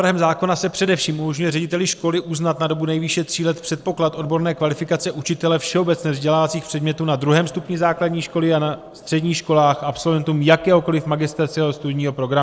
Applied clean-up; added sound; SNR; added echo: neural separator model SepFormer DNS4.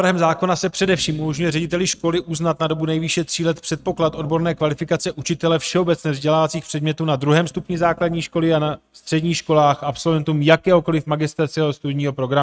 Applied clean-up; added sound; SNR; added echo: neural mask model RNNoise.